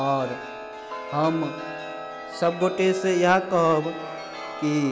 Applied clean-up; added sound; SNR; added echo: none; Chime; 11 dB; none.